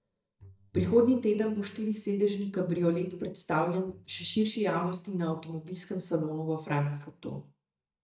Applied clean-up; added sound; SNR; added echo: neural mask model DeepFilterNet 3.